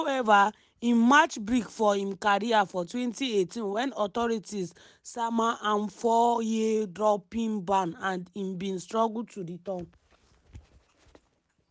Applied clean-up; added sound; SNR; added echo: none; none; none; none.